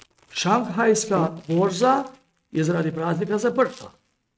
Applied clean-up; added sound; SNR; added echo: neural mask model RNNoise.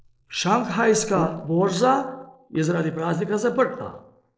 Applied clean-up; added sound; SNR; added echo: neural mask model Resemble Enhance denoiser.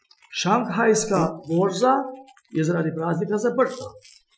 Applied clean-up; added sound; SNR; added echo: classical method Wiener filter.